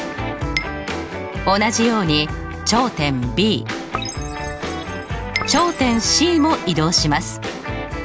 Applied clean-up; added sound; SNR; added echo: none; none; none; none.